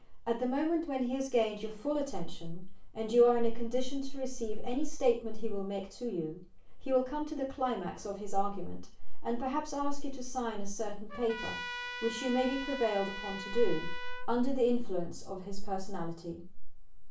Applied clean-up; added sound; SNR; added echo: none; Trumpet; 12 dB; reverberation time 0.3 s.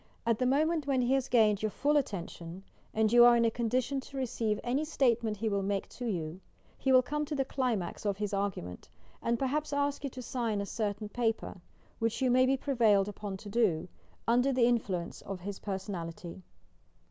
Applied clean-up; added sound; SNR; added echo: none; none; none; none.